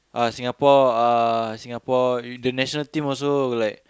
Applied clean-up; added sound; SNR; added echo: none; none; none; none.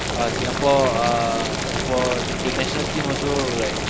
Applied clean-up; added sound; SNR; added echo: none; Boiling; 1 dB; none.